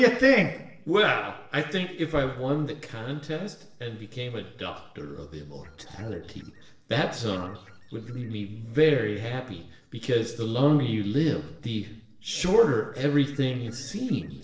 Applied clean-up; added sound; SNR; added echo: neural separator model SepFormer DNS4.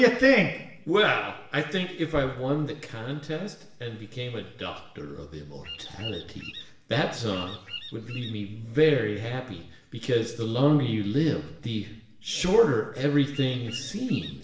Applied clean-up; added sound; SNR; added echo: none; Bird vocalization, bird call, bird song; 14 dB; reverberation time 0.8 s.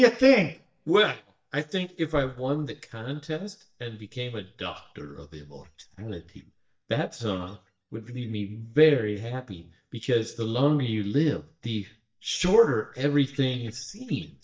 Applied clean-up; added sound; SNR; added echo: neural mask model DeepFilterNet 3.